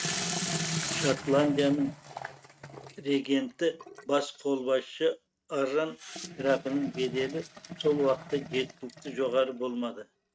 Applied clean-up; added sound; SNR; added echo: neural mask model RNNoise.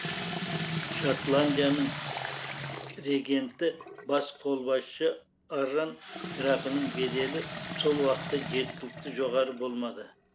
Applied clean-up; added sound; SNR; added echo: none; Sink (filling or washing) / Water tap, faucet; 5 dB; none.